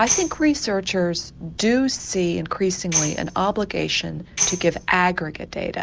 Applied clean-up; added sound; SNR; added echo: none; Tambourine; 7 dB; none.